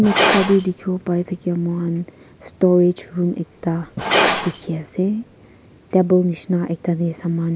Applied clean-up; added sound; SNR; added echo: none; Glass; 5 dB; none.